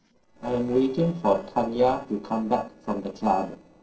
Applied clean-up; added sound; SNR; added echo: neural separator model SepFormer DNS4.